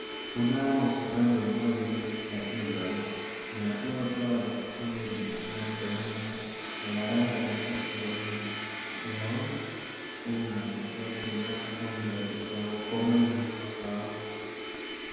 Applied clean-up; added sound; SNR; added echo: none; Domestic sounds, home sounds; 6 dB; reverberation time 1.9 s.